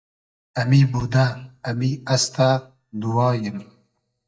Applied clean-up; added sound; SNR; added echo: neural mask model DeepFilterNet 3.